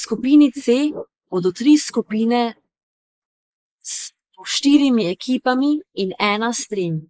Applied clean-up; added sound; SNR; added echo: neural mask model Resemble Enhance denoiser.